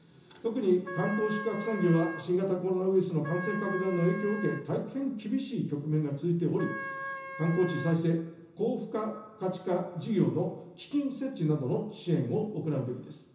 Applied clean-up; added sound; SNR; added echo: none; Wind instrument, woodwind instrument; 10 dB; reverberation time 0.7 s.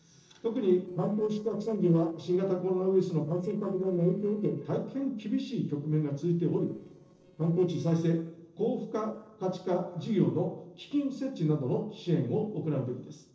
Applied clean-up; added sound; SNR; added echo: neural separator model SepFormer DNS4.